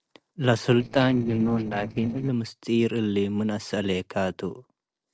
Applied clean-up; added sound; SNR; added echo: neural separator model SepFormer DNS4.